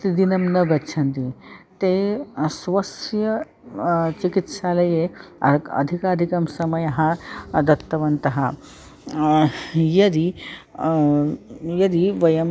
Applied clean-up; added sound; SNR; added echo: none; none; none; none.